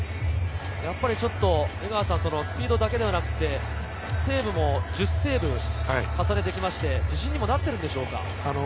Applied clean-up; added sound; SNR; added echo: none; none; none; none.